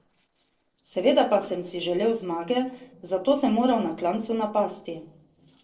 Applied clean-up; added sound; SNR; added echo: neural separator model SepFormer DNS4.